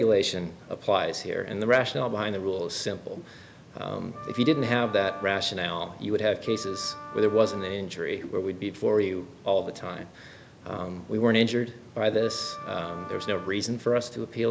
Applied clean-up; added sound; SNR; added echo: none; Wind instrument, woodwind instrument; 14 dB; none.